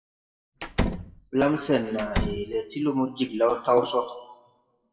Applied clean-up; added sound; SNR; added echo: classical method WPE with log-MMSE.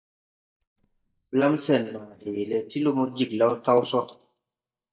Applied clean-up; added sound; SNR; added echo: neural mask model DeepFilterNet 3.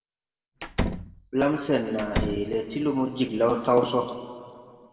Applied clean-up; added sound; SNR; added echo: none; Slam; 4 dB; reverberation time 2.3 s.